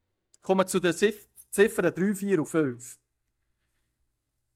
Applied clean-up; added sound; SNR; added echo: neural mask model DeepFilterNet 3.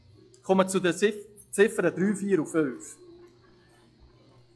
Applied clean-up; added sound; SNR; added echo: classical method log-MMSE.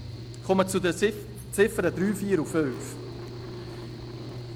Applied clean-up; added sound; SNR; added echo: none; Engine starting / Car + Mechanical fan; 10 dB; none.